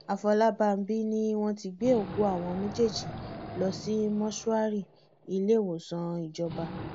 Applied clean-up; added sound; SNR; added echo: none; Wild animals; 14 dB; none.